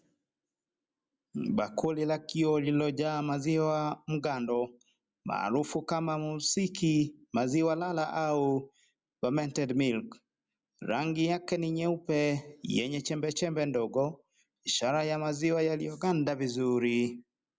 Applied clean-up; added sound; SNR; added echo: none; none; none; none.